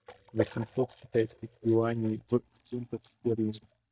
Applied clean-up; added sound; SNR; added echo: neural mask model DeepFilterNet 3.